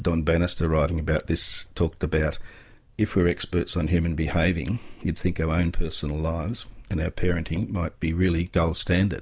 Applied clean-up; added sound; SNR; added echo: none; none; none; none.